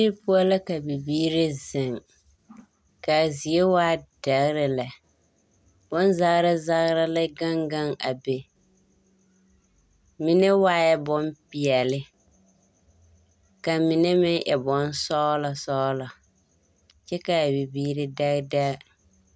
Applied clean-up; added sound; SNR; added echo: none; none; none; none.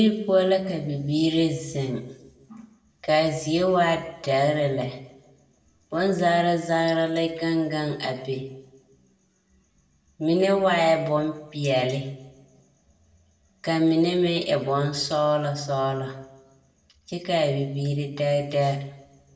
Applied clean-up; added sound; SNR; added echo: none; none; none; reverberation time 0.6 s.